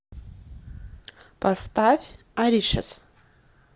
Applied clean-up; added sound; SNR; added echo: none; none; none; none.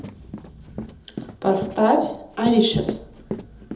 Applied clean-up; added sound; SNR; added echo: none; Run; 11 dB; reverberation time 0.8 s.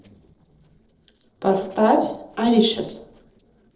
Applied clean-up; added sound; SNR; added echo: neural separator model SepFormer DNS4.